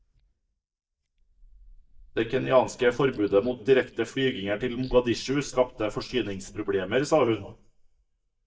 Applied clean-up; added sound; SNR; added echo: neural mask model DeepFilterNet 3.